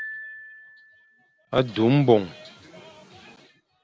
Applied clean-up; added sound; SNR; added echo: none; Piano; 19 dB; none.